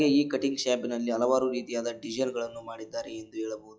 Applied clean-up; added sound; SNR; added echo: classical method log-MMSE.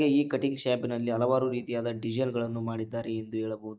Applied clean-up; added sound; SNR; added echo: neural mask model DeepFilterNet 3.